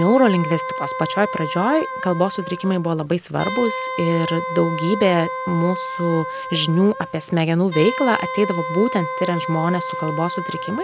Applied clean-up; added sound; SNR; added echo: none; Wind instrument, woodwind instrument; 7 dB; none.